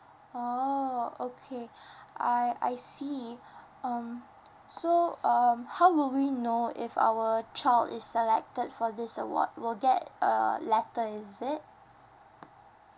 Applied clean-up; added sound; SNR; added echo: none; none; none; none.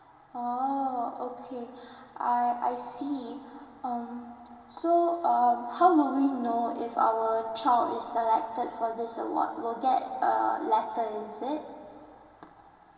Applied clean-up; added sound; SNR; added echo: none; none; none; reverberation time 2.6 s.